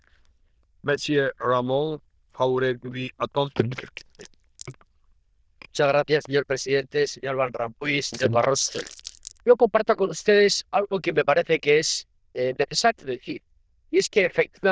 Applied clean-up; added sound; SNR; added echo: neural diffusion model UNIVERSE++.